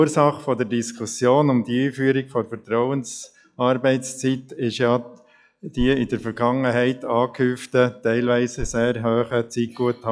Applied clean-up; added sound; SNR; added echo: classical method log-MMSE.